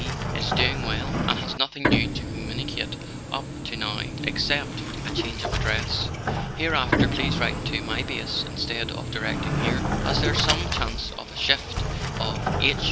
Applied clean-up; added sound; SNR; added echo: none; Printer + Sliding door; -2 dB; none.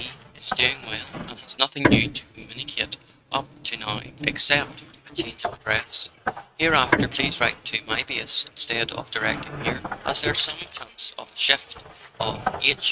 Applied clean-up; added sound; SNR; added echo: neural mask model RNNoise.